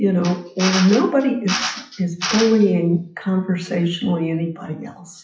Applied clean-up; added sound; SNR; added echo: classical method WPE with log-MMSE.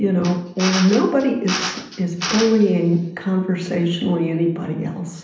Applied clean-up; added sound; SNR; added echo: none; Drill; 10 dB; reverberation time 0.8 s.